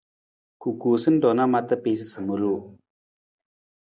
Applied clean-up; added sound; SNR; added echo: none; none; none; none.